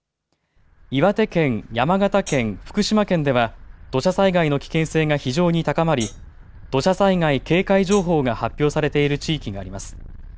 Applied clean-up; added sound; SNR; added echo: none; Hi-hat; 16 dB; none.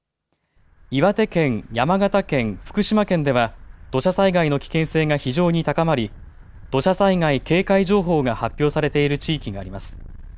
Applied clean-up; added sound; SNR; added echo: none; none; none; none.